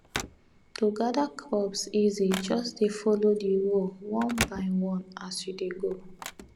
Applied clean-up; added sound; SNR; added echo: none; Telephone; 13 dB; none.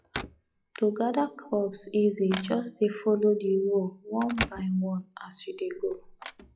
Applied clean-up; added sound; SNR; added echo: classical method log-MMSE.